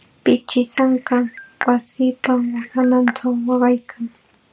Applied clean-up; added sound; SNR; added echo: none; Cutlery, silverware / Dishes, pots, and pans / Chink, clink; 12 dB; none.